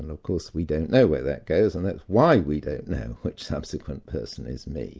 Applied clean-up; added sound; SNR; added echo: none; none; none; none.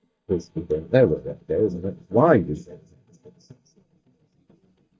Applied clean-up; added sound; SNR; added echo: neural mask model DeepFilterNet 3.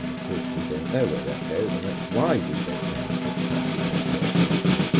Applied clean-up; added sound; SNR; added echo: none; Snare drum; -5 dB; reverberation time 1.0 s.